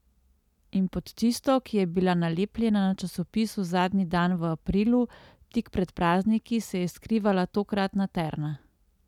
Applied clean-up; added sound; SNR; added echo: none; none; none; none.